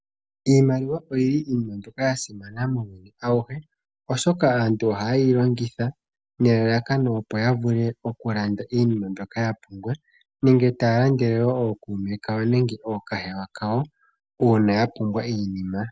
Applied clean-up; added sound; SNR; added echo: none; none; none; none.